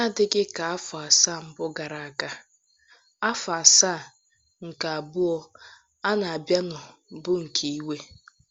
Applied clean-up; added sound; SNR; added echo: none; none; none; none.